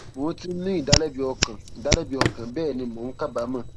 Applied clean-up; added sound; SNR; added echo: none; Hands + Fire; 0 dB; none.